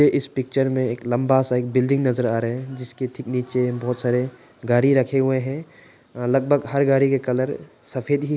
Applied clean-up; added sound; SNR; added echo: none; none; none; none.